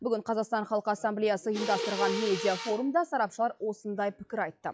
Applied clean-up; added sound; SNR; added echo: classical method log-MMSE.